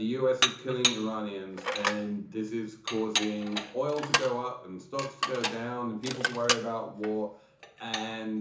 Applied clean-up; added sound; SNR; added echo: none; Dishes, pots, and pans; 1 dB; reverberation time 0.7 s.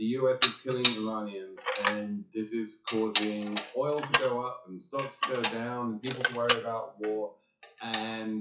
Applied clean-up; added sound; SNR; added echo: classical method WPE with log-MMSE.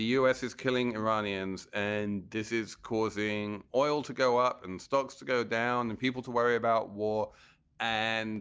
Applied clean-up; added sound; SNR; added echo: none; none; none; none.